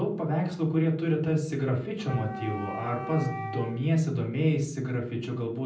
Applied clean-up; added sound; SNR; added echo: none; Wind instrument, woodwind instrument; 12 dB; reverberation time 0.6 s.